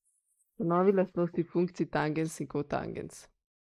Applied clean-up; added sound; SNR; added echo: neural mask model Resemble Enhance denoiser.